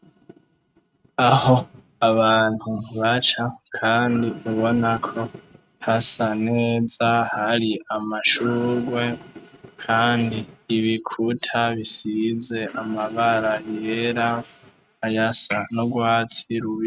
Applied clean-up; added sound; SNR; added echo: neural mask model RNNoise.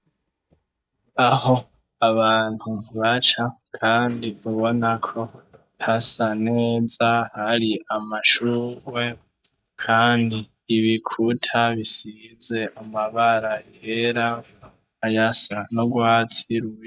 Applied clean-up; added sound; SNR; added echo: neural mask model DeepFilterNet 3.